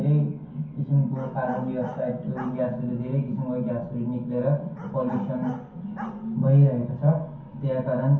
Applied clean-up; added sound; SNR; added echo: none; Bark; 19 dB; reverberation time 0.6 s.